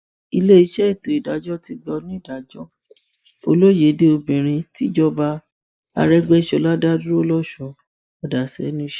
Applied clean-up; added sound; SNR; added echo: neural mask model Resemble Enhance denoiser.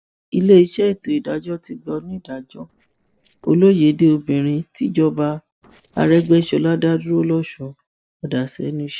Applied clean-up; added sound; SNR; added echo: neural separator model SepFormer DNS4.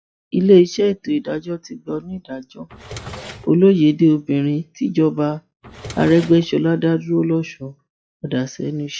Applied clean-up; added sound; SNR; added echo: classical method log-MMSE.